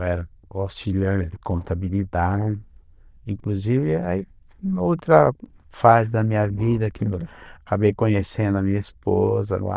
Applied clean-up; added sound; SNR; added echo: neural diffusion model UNIVERSE++.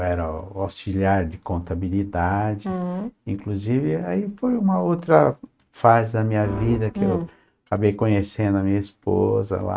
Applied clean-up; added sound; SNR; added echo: neural mask model RNNoise.